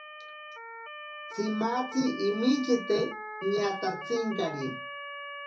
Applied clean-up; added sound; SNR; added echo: none; Motor vehicle (road) / Siren; 10 dB; reverberation time 0.3 s.